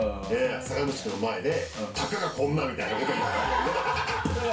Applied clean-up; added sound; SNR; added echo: none; Drum kit; 13 dB; reverberation time 0.3 s.